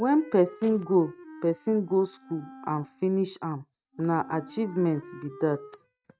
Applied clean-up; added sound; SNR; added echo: neural mask model RNNoise.